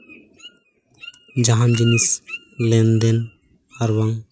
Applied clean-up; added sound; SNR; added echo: neural mask model RNNoise.